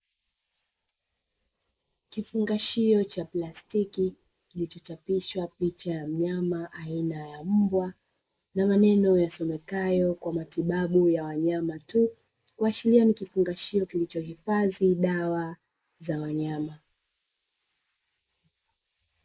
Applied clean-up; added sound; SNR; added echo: neural mask model Resemble Enhance denoiser.